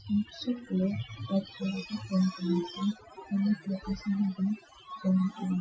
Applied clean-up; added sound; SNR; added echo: classical method Wiener filter.